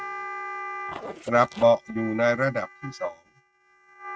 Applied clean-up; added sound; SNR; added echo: neural mask model RNNoise.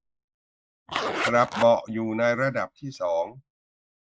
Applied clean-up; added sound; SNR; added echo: neural mask model Resemble Enhance denoiser.